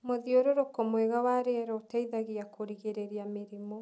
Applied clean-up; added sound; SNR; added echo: none; none; none; none.